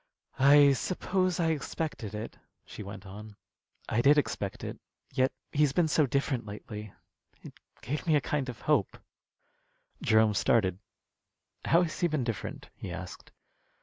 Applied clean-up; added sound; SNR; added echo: none; none; none; none.